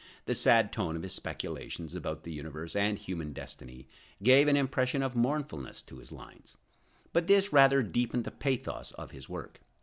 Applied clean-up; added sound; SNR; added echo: none; none; none; none.